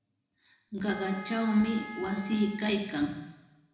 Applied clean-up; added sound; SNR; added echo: none; Wind instrument, woodwind instrument; 13 dB; reverberation time 0.9 s.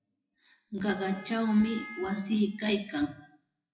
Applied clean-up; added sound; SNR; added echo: classical method WPE with log-MMSE.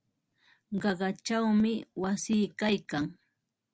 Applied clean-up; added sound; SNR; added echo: none; none; none; none.